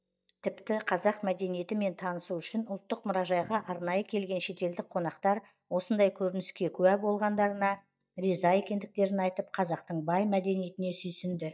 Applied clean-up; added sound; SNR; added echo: neural mask model DeepFilterNet 3.